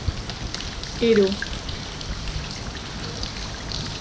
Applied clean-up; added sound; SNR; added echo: none; Bird; 2 dB; none.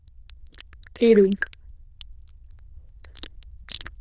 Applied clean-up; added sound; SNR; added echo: neural diffusion model UNIVERSE++.